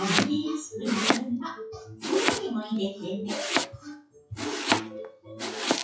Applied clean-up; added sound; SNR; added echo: classical method WPE with log-MMSE.